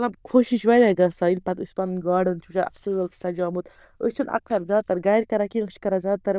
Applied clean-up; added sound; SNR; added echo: neural diffusion model UNIVERSE++.